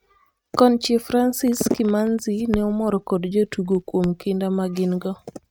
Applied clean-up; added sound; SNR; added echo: neural mask model RNNoise.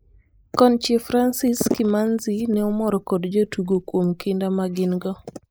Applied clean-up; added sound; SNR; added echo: neural mask model Resemble Enhance denoiser.